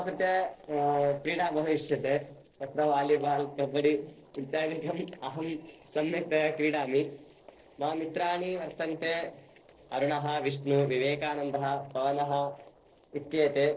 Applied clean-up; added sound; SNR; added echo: neural separator model SepFormer DNS4.